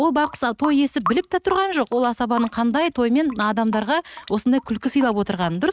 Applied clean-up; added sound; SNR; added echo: neural mask model RNNoise.